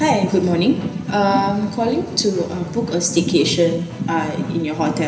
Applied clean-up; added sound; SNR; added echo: none; Musical instrument; 14 dB; reverberation time 0.9 s.